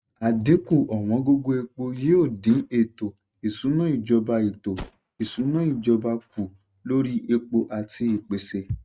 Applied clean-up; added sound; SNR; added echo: neural mask model RNNoise.